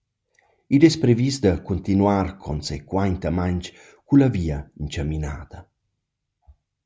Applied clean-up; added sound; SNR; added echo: none; none; none; none.